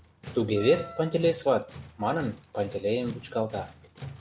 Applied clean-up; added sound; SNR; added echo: none; Wind instrument, woodwind instrument + Tools; 16 dB; none.